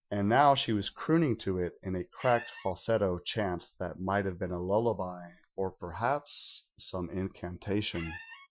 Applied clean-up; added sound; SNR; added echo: classical method Wiener filter.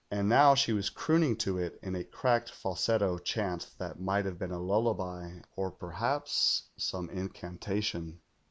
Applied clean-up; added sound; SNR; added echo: none; none; none; none.